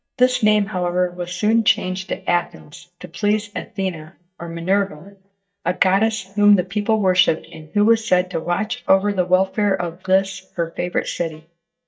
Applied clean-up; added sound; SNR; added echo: neural mask model DeepFilterNet 3.